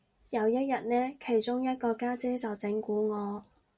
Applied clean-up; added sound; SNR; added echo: none; none; none; none.